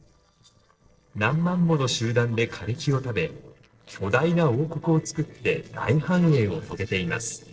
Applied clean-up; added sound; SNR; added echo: neural separator model SepFormer DNS4.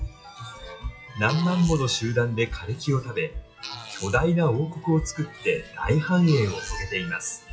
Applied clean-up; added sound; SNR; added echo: classical method WPE with log-MMSE.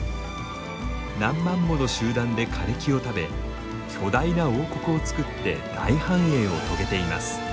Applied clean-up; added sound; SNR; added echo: none; none; none; none.